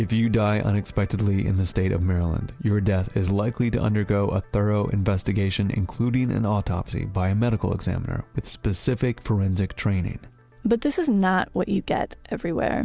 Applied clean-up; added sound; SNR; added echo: none; none; none; none.